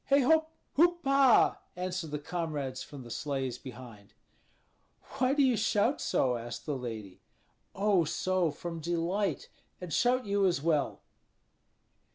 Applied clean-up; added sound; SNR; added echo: none; none; none; none.